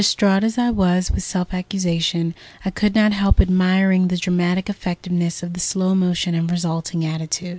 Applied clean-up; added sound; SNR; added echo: none; none; none; none.